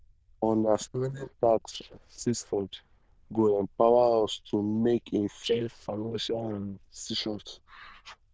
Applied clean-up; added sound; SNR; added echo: neural diffusion model UNIVERSE++.